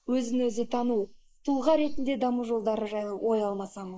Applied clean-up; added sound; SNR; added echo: neural mask model Resemble Enhance denoiser.